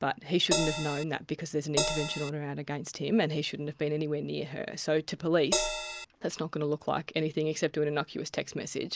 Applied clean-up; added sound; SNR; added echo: none; Crash cymbal; 0 dB; none.